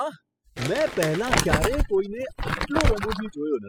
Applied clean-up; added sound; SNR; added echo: classical method spectral subtraction.